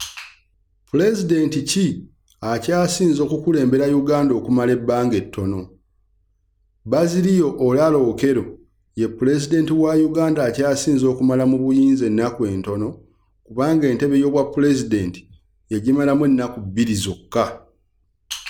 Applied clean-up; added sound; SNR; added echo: none; none; none; none.